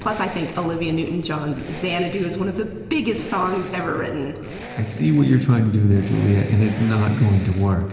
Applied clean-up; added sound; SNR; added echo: none; Accelerating, revving, vroom; 15 dB; reverberation time 2.9 s.